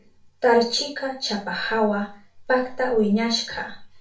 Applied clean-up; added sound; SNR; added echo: none; none; none; reverberation time 0.3 s.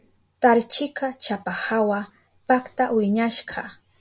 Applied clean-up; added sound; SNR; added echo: none; none; none; none.